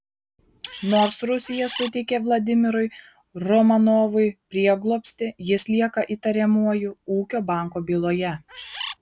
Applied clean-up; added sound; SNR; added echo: none; Bird; 12 dB; none.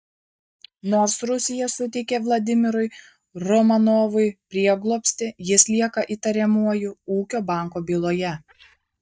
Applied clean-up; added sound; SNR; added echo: neural mask model DeepFilterNet 3.